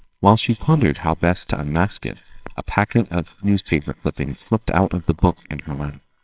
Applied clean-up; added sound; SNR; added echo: neural separator model SepFormer WHAMR!.